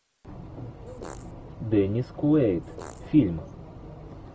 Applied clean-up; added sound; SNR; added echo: none; Fart; 16 dB; none.